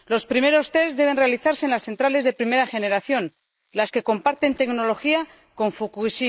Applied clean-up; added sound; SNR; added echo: neural mask model Resemble Enhance denoiser.